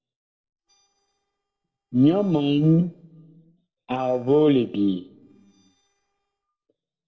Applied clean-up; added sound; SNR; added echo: neural separator model SepFormer DNS4.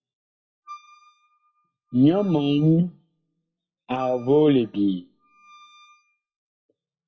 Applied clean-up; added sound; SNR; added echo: classical method WPE with log-MMSE.